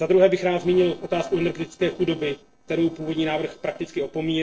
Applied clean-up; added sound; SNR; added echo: neural separator model SepFormer DNS4.